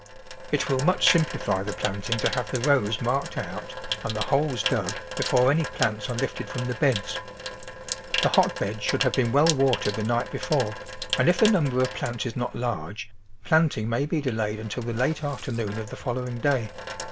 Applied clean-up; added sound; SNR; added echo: none; Sink (filling or washing) / Water tap, faucet; 8 dB; none.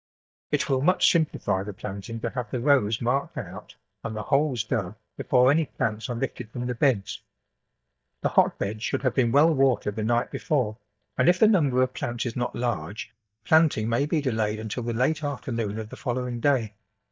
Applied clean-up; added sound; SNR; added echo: neural mask model DeepFilterNet 3.